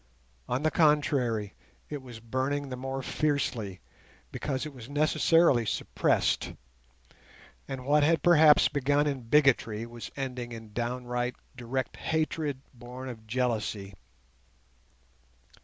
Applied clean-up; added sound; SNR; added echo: none; none; none; none.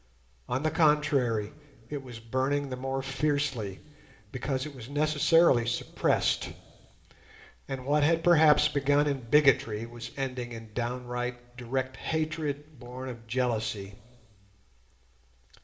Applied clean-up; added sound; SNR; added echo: none; none; none; reverberation time 2.2 s.